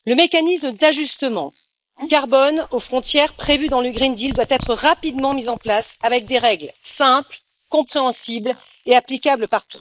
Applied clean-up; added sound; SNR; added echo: neural mask model Resemble Enhance denoiser.